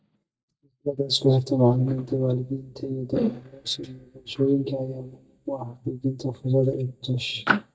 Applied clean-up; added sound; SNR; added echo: neural mask model DeepFilterNet 3.